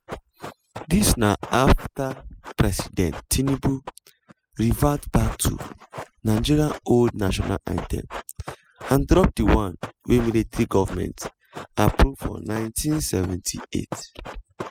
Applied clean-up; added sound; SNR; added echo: classical method spectral subtraction.